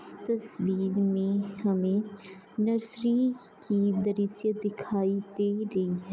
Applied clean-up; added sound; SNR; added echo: none; none; none; none.